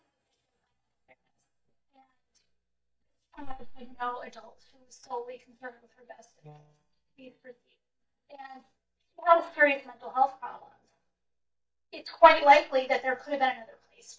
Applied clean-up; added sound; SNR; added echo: neural mask model DeepFilterNet 3.